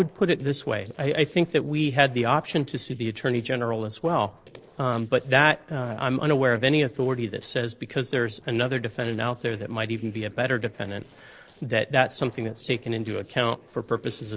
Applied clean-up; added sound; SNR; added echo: neural separator model SepFormer DNS4.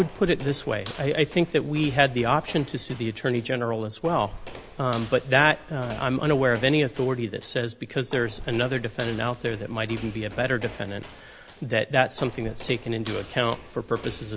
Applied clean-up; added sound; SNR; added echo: none; Walk, footsteps; 16 dB; none.